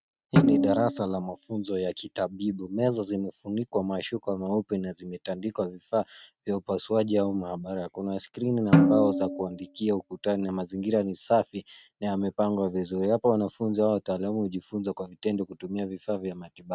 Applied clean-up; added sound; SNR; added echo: neural mask model RNNoise.